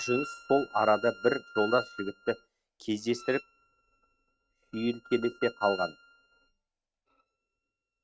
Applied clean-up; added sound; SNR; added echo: neural mask model RNNoise.